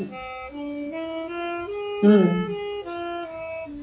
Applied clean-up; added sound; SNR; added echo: classical method log-MMSE.